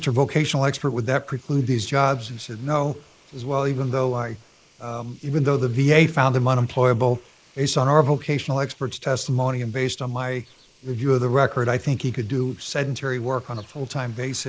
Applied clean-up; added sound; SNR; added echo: neural mask model Resemble Enhance denoiser.